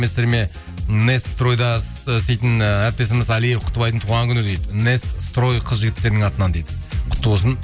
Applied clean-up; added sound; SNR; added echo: none; none; none; none.